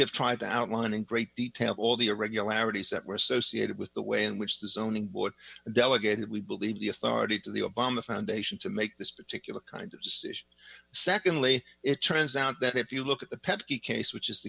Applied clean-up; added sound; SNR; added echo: none; none; none; none.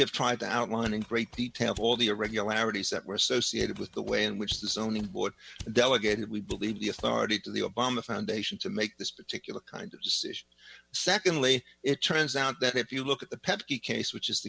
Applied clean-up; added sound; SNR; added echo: none; Mechanisms; 17 dB; none.